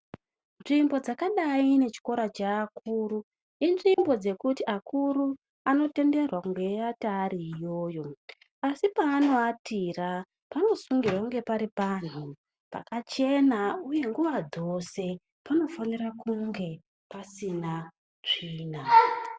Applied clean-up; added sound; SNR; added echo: none; none; none; none.